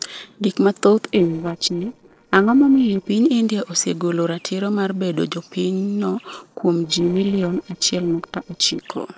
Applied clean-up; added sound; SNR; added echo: neural separator model SepFormer DNS4.